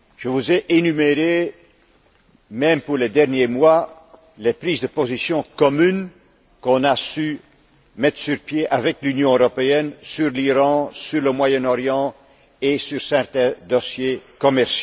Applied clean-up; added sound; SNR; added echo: none; none; none; none.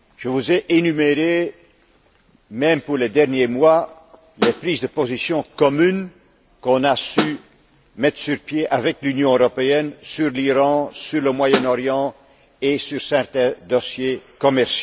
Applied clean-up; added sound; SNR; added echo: none; Snare drum; 4 dB; none.